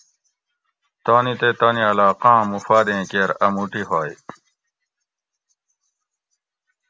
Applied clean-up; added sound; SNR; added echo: none; none; none; none.